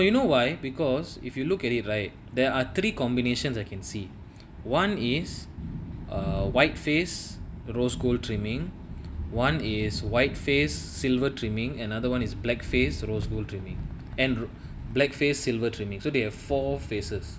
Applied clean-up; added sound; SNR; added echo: none; none; none; none.